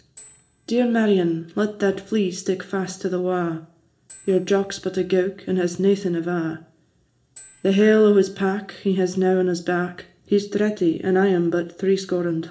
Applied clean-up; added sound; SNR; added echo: neural separator model SepFormer DNS4.